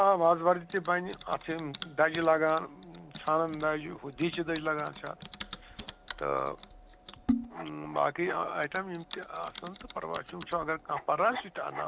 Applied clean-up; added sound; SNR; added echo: none; Typing; 11 dB; none.